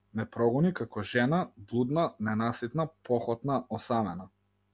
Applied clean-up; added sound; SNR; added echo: none; none; none; none.